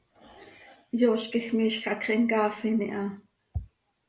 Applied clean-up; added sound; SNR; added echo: none; none; none; none.